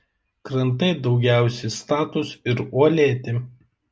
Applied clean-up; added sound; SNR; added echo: none; none; none; none.